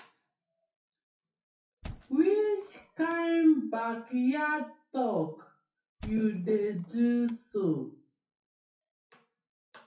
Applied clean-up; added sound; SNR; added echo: classical method WPE with log-MMSE.